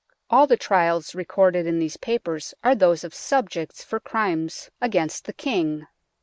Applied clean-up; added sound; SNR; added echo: neural mask model Resemble Enhance denoiser.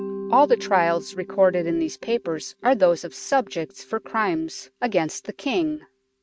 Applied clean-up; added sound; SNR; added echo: neural mask model RNNoise.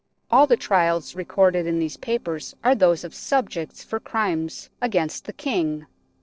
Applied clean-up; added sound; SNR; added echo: neural separator model SepFormer DNS4.